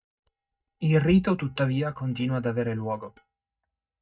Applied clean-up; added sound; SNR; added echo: neural mask model DeepFilterNet 3.